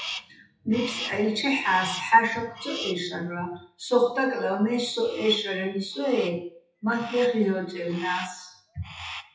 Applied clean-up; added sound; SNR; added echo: classical method WPE with log-MMSE.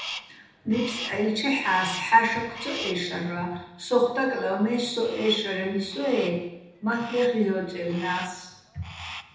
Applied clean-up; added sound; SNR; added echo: none; Crow; 14 dB; reverberation time 0.8 s.